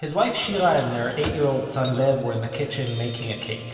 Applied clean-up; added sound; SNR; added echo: none; Drawer open or close; 14 dB; reverberation time 2.6 s.